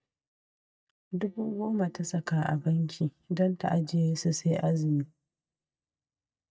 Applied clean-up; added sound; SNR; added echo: neural mask model DeepFilterNet 3.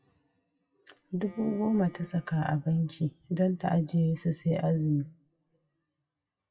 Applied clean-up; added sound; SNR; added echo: classical method WPE with log-MMSE.